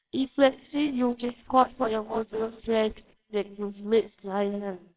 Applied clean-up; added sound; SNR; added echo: neural separator model SepFormer WHAMR!.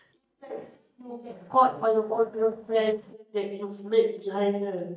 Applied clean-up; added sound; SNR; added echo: neural mask model DeepFilterNet 3.